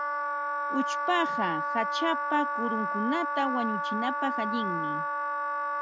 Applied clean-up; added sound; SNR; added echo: none; Wind instrument, woodwind instrument; -2 dB; none.